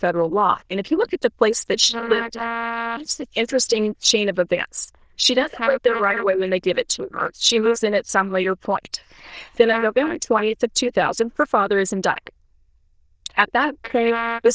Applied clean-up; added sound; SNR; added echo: neural diffusion model UNIVERSE++.